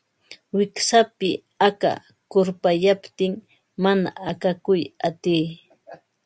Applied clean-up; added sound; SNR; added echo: none; none; none; none.